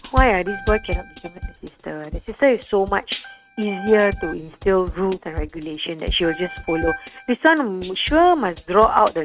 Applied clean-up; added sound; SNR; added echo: neural mask model RNNoise.